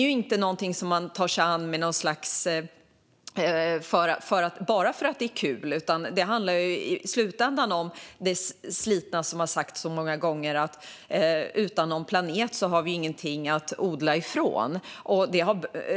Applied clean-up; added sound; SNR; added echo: none; none; none; none.